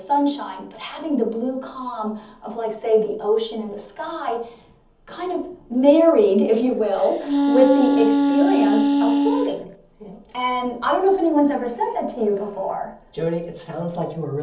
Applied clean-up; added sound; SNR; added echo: none; Wind instrument, woodwind instrument; -3 dB; reverberation time 0.7 s.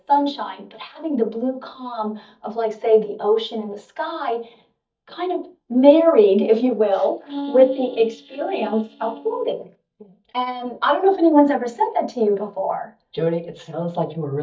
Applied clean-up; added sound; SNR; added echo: neural mask model DeepFilterNet 3.